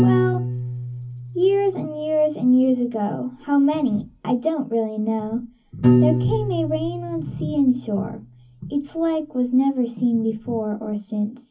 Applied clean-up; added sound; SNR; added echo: none; Piano; 4 dB; reverberation time 0.3 s.